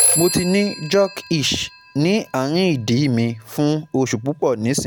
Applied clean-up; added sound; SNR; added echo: none; Telephone; 8 dB; none.